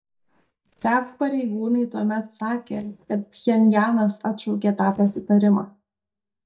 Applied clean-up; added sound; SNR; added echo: neural mask model DeepFilterNet 3.